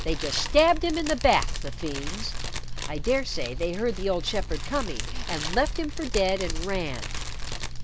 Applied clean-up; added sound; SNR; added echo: none; Fire; 3 dB; none.